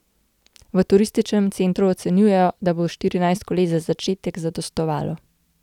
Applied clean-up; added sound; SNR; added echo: none; none; none; none.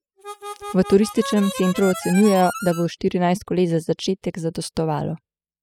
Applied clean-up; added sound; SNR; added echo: classical method spectral subtraction.